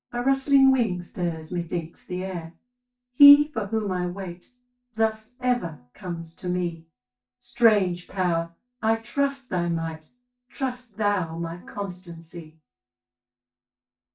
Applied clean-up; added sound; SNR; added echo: neural mask model DeepFilterNet 3.